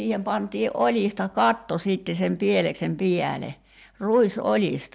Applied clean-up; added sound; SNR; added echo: none; none; none; none.